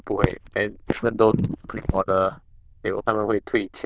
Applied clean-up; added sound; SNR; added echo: neural diffusion model UNIVERSE++.